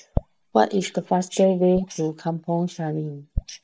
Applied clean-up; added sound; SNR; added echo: neural mask model DeepFilterNet 3.